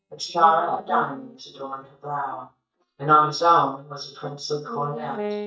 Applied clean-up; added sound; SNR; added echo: neural mask model DeepFilterNet 3.